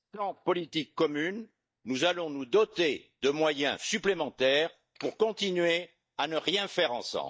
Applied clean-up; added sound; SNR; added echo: neural mask model DeepFilterNet 3.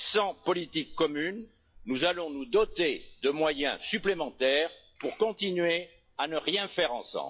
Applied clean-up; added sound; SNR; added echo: classical method log-MMSE.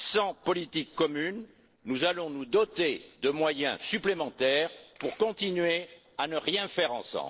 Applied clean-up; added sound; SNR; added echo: neural separator model SepFormer DNS4.